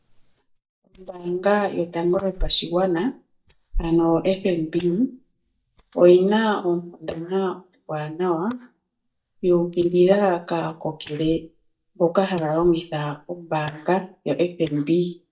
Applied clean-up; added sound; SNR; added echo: neural mask model DeepFilterNet 3.